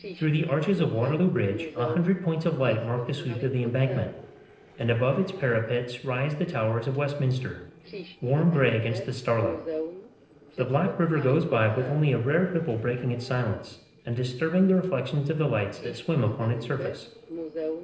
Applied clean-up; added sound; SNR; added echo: neural separator model SepFormer DNS4.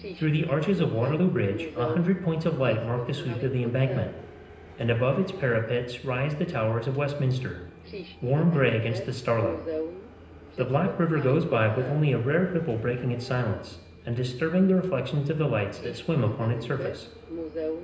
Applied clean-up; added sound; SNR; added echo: none; Subway, metro, underground; 12 dB; reverberation time 0.9 s.